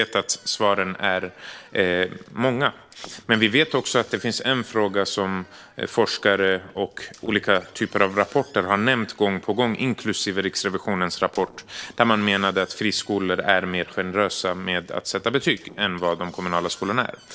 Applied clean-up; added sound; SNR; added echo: neural separator model SepFormer DNS4.